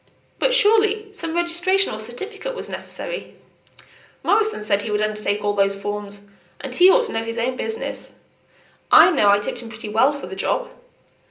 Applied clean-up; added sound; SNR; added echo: none; none; none; reverberation time 0.5 s.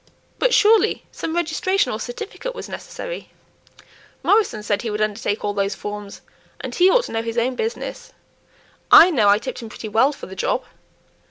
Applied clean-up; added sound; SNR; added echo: none; none; none; none.